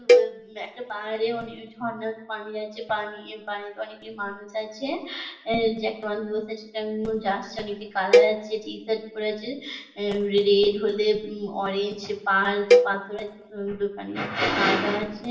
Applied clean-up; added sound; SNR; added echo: none; Cowbell; -3 dB; reverberation time 0.7 s.